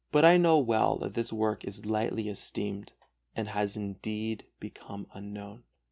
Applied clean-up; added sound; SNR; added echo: none; none; none; none.